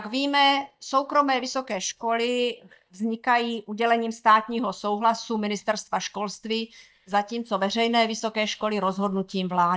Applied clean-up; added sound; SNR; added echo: neural mask model DeepFilterNet 3.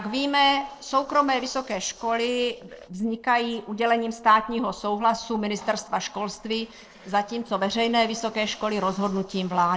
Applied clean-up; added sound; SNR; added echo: neural separator model SepFormer DNS4.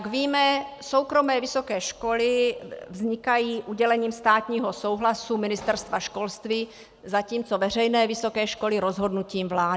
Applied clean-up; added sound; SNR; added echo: none; none; none; none.